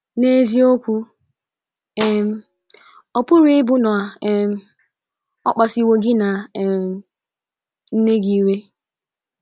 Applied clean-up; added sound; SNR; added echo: none; Snare drum; 14 dB; none.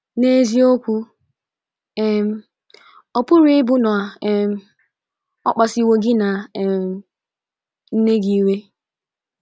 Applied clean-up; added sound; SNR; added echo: none; none; none; none.